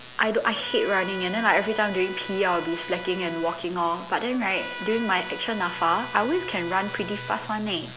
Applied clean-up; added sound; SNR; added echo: none; Trumpet; 13 dB; none.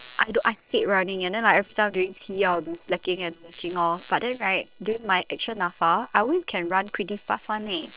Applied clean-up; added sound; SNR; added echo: neural separator model SepFormer WHAM!.